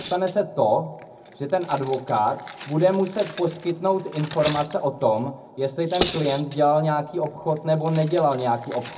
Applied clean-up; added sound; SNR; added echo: none; Cutlery, silverware; 14 dB; reverberation time 0.4 s.